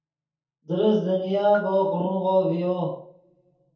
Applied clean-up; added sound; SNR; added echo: none; Bell; 20 dB; reverberation time 0.6 s.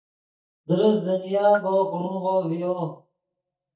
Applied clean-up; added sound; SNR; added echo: neural mask model DeepFilterNet 3.